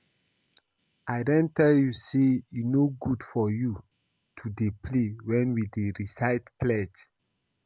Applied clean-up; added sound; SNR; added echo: none; none; none; none.